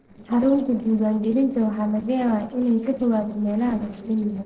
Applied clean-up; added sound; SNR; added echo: neural separator model SepFormer DNS4.